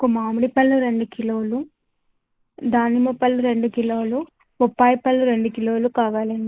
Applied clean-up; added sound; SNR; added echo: neural mask model Resemble Enhance denoiser.